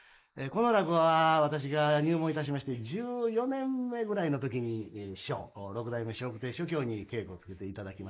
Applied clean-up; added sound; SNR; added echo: neural mask model Resemble Enhance denoiser.